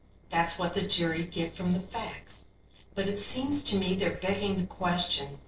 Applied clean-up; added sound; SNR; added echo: neural separator model SepFormer DNS4.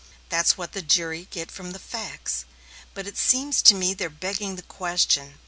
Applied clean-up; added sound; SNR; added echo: none; none; none; none.